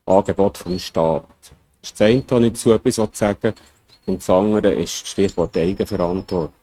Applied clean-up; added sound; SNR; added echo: neural mask model RNNoise.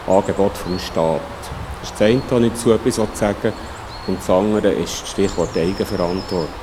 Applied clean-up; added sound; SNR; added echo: none; Bird; 12 dB; none.